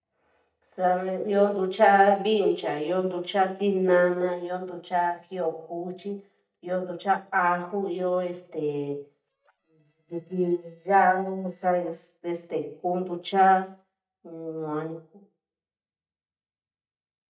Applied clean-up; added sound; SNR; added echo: neural mask model DeepFilterNet 3.